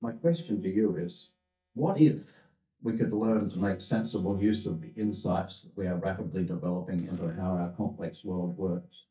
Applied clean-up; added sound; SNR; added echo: neural mask model DeepFilterNet 3.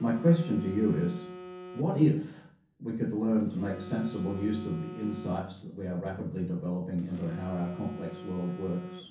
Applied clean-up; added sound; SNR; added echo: none; Telephone; 16 dB; reverberation time 0.6 s.